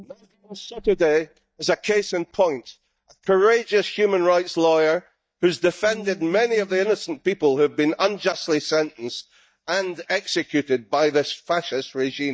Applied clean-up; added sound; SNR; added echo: neural mask model DeepFilterNet 3.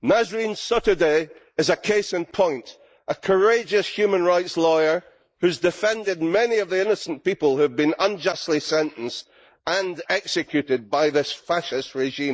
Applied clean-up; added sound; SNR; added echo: neural mask model Resemble Enhance denoiser.